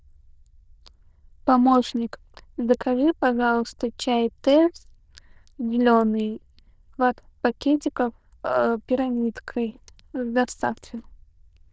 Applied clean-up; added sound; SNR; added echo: neural diffusion model UNIVERSE++.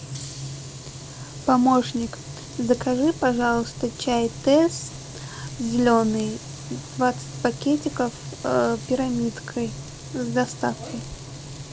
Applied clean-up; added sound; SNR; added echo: none; Frying (food); 12 dB; none.